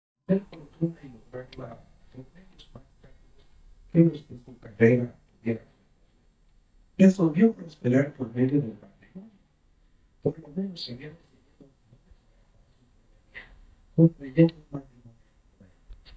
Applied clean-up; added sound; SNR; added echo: neural mask model DeepFilterNet 3.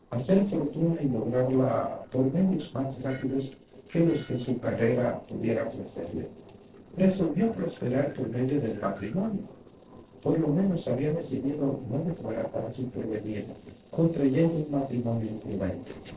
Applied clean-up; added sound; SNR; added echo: neural separator model SepFormer DNS4.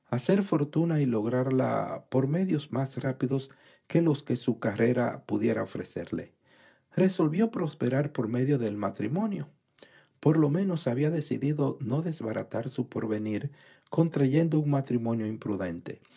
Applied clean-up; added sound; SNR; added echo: none; none; none; none.